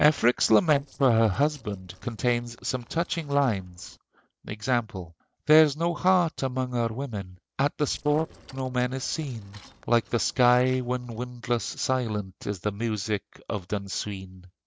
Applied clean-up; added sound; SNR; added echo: neural separator model SepFormer DNS4.